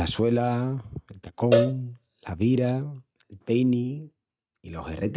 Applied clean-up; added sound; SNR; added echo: neural mask model RNNoise.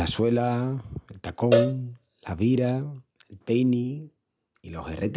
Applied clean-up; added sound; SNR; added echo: none; Cowbell; 3 dB; none.